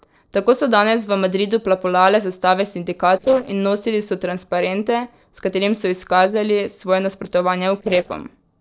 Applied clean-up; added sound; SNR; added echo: neural separator model SepFormer DNS4.